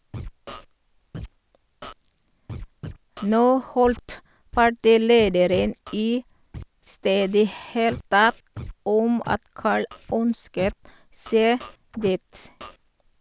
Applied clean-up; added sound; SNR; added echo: none; Scratching (performance technique); 17 dB; none.